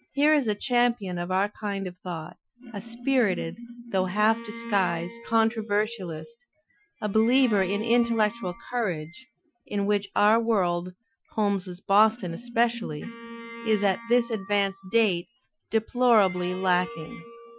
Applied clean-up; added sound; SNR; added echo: classical method Wiener filter.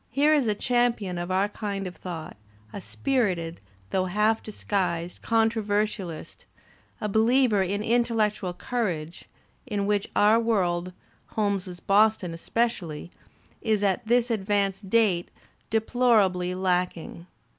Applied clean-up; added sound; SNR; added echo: none; none; none; none.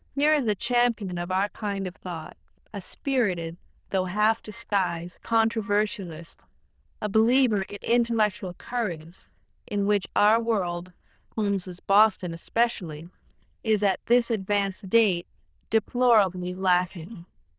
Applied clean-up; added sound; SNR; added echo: neural diffusion model UNIVERSE++.